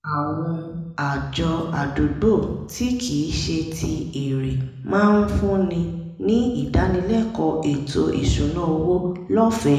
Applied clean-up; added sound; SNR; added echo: none; none; none; reverberation time 0.9 s.